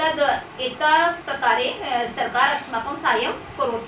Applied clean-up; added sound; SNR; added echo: none; none; none; reverberation time 0.3 s.